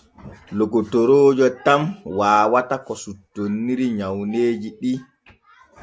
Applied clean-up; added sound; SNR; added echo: none; none; none; none.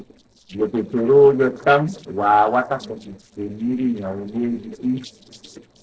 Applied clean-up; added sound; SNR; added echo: neural separator model SepFormer DNS4.